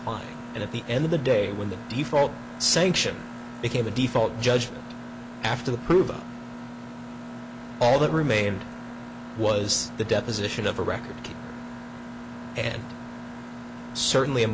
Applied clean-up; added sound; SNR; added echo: none; Mechanisms; 11 dB; none.